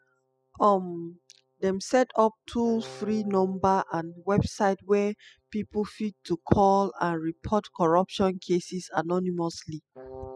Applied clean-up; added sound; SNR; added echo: classical method spectral subtraction.